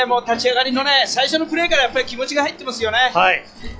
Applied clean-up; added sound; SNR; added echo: classical method log-MMSE.